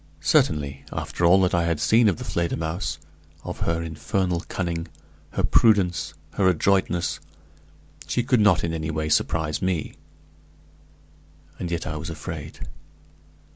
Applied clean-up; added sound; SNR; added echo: none; none; none; none.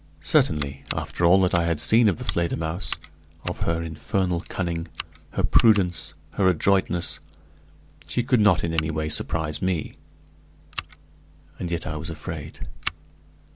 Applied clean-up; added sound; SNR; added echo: none; Scissors; 14 dB; none.